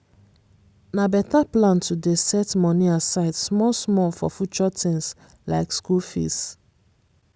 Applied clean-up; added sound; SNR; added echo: none; none; none; none.